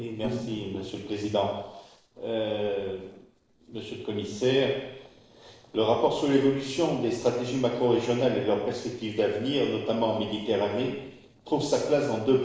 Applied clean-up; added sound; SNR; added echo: neural separator model SepFormer DNS4.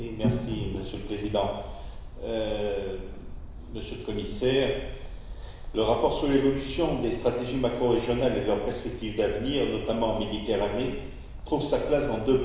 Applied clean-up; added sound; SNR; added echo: none; Bird; 10 dB; reverberation time 1.0 s.